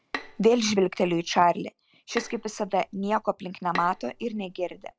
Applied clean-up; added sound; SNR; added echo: none; Bowed string instrument; 15 dB; none.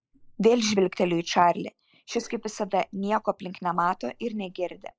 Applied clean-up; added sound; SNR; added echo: neural mask model Resemble Enhance denoiser.